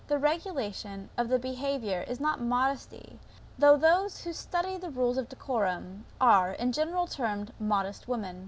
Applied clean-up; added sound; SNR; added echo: none; none; none; none.